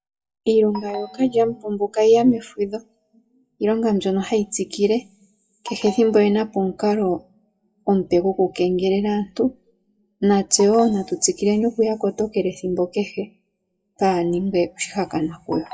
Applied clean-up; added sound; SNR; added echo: classical method WPE with log-MMSE.